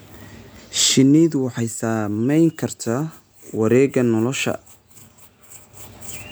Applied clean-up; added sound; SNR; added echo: none; none; none; none.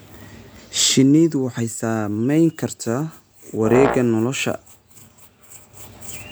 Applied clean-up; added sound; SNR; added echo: none; Brass instrument; 6 dB; none.